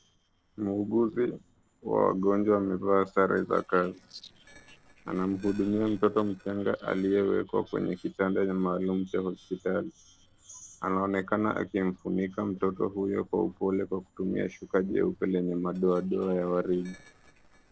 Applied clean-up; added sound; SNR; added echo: neural separator model SepFormer DNS4.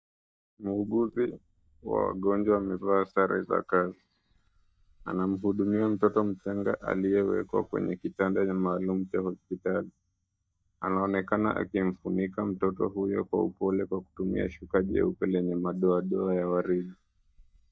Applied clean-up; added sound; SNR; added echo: neural mask model DeepFilterNet 3.